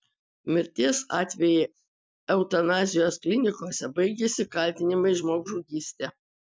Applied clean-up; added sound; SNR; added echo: none; none; none; none.